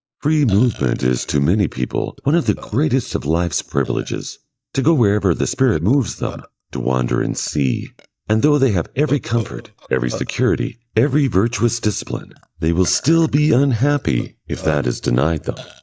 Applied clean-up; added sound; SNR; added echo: neural mask model DeepFilterNet 3.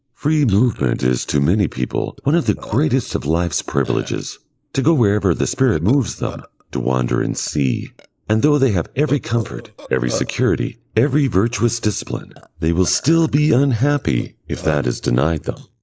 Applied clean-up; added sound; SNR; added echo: neural mask model Resemble Enhance denoiser.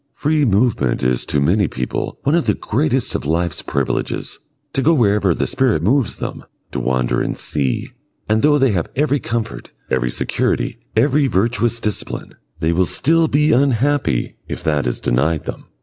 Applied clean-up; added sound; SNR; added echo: none; none; none; none.